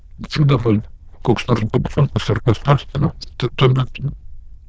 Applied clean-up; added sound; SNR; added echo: neural diffusion model UNIVERSE++.